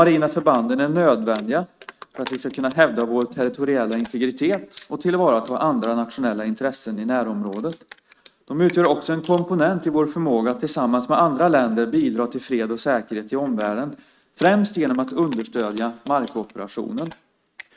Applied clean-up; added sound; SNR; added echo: neural mask model RNNoise.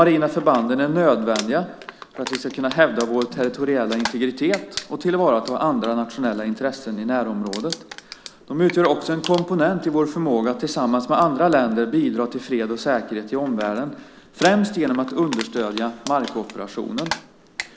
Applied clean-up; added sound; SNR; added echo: none; Crumpling, crinkling; 16 dB; none.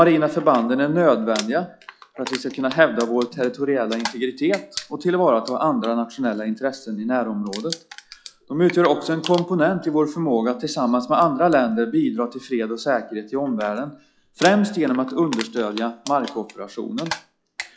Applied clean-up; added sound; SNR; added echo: classical method log-MMSE.